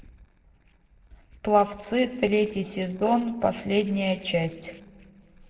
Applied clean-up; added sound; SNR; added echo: neural separator model SepFormer DNS4.